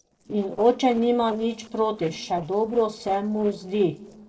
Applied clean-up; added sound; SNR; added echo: neural separator model SepFormer DNS4.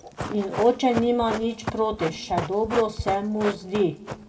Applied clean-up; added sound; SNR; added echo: none; Run; 9 dB; reverberation time 1.2 s.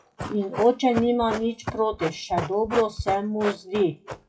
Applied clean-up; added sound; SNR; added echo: classical method WPE with log-MMSE.